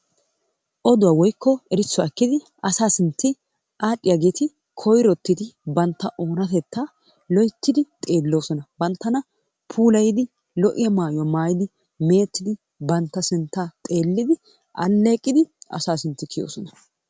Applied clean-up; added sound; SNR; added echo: none; none; none; none.